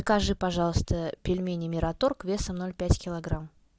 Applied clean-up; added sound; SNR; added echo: none; none; none; none.